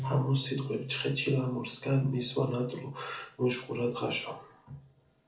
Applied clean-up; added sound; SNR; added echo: neural separator model SepFormer DNS4.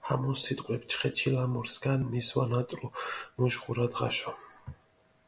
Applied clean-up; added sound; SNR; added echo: none; none; none; none.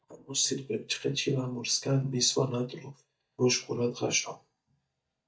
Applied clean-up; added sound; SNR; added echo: neural mask model DeepFilterNet 3.